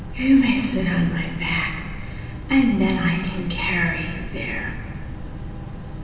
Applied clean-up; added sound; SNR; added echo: none; Boat, Water vehicle; 9 dB; reverberation time 1.3 s.